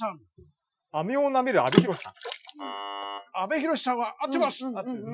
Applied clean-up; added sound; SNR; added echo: classical method Wiener filter.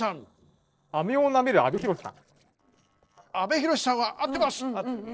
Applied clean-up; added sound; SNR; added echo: neural separator model SepFormer DNS4.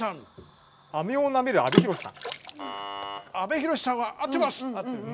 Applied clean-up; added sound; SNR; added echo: none; Water / Splash, splatter; 2 dB; none.